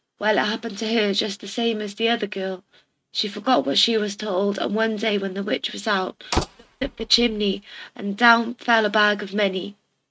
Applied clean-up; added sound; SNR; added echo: neural mask model RNNoise.